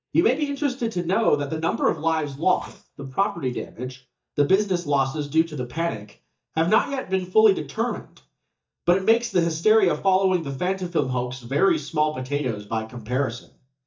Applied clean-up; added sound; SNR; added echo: neural mask model DeepFilterNet 3.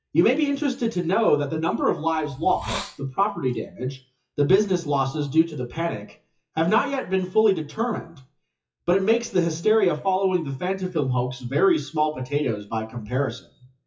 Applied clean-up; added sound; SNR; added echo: classical method WPE with log-MMSE.